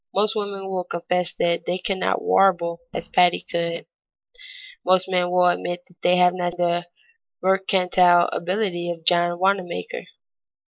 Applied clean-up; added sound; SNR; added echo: neural mask model Resemble Enhance denoiser.